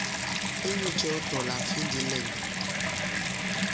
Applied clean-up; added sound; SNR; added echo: none; Bathtub (filling or washing) / Water tap, faucet; -5 dB; none.